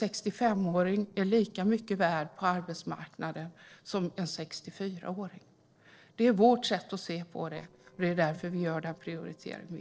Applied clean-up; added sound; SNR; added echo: neural separator model SepFormer DNS4.